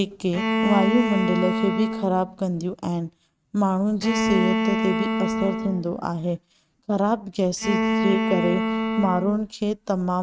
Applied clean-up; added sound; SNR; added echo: neural mask model RNNoise.